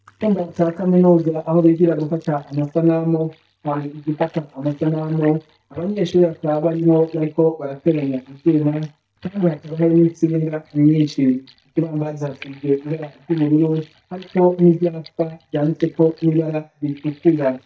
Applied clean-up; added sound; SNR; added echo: neural mask model DeepFilterNet 3.